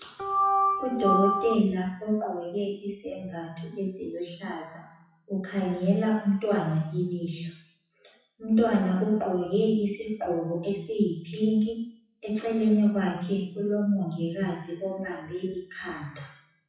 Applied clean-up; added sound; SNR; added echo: classical method WPE with log-MMSE.